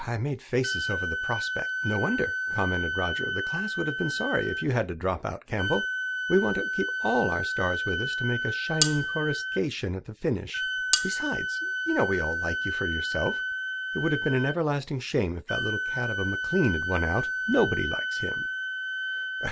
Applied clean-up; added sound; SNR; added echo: none; Cutlery, silverware + Wind instrument, woodwind instrument; 1 dB; none.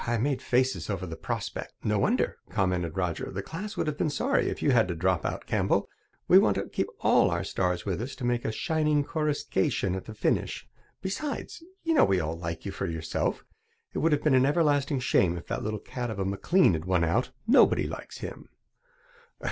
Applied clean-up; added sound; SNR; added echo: none; none; none; none.